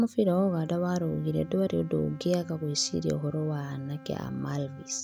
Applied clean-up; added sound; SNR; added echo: none; Wind instrument, woodwind instrument; 20 dB; none.